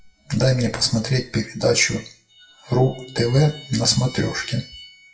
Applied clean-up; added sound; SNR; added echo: classical method WPE with log-MMSE.